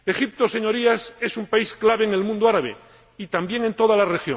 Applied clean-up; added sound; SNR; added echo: none; none; none; none.